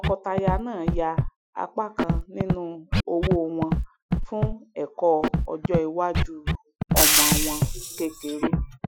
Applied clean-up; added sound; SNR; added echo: classical method Wiener filter.